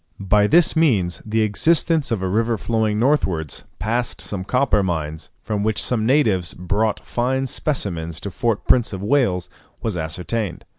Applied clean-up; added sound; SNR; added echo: none; none; none; none.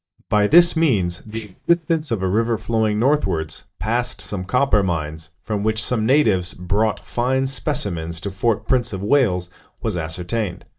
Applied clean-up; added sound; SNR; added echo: neural mask model DeepFilterNet 3.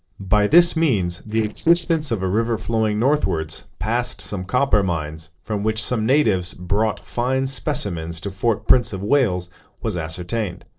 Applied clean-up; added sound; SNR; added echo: neural separator model SepFormer DNS4.